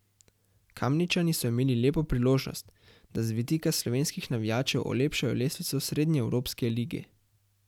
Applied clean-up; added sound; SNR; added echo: none; none; none; none.